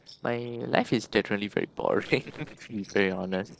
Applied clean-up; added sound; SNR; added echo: neural separator model SepFormer DNS4.